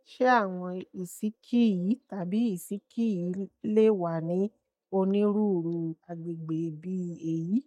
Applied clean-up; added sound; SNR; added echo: neural mask model DeepFilterNet 3.